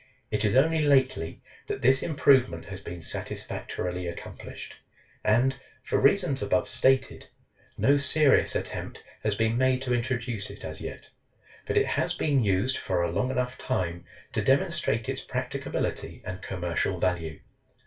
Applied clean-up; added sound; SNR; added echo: none; Chirp, tweet; 15 dB; reverberation time 0.2 s.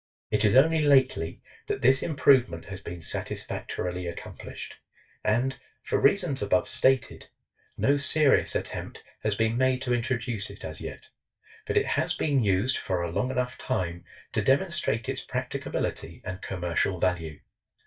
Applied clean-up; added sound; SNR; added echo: neural mask model DeepFilterNet 3.